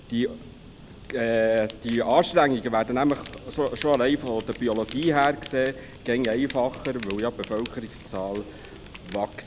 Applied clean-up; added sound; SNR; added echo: none; Fire; 17 dB; none.